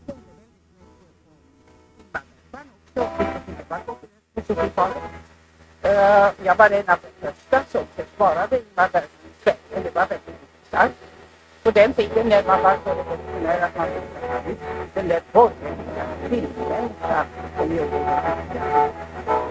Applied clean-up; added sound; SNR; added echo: neural mask model RNNoise.